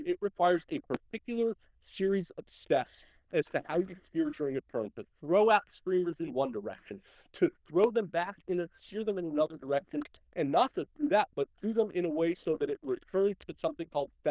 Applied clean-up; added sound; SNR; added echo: neural diffusion model UNIVERSE++.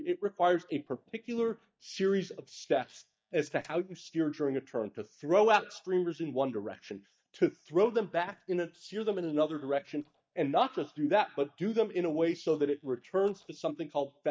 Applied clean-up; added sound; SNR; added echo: neural mask model DeepFilterNet 3.